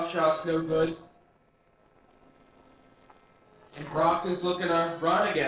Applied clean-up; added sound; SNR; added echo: neural separator model SepFormer DNS4.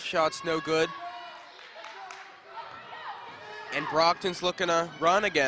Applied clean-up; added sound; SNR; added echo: none; none; none; none.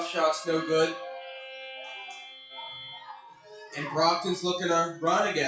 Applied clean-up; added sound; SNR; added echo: classical method WPE with log-MMSE.